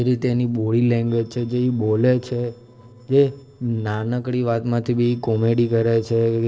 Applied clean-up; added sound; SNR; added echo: neural separator model SepFormer DNS4.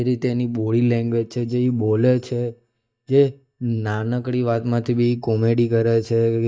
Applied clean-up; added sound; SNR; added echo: neural mask model DeepFilterNet 3.